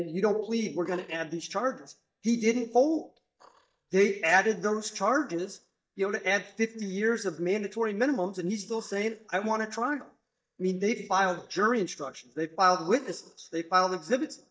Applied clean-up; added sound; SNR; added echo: neural mask model DeepFilterNet 3.